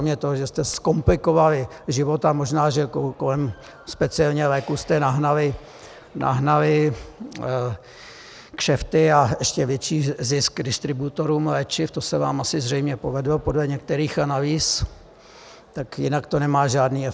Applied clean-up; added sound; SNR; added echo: none; none; none; none.